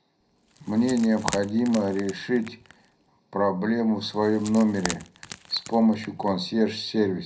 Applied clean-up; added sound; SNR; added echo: none; Wood; 15 dB; reverberation time 0.3 s.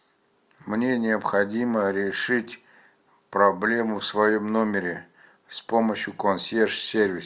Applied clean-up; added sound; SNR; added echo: none; none; none; none.